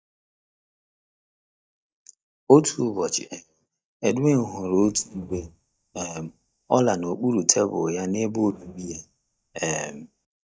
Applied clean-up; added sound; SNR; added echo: neural mask model DeepFilterNet 3.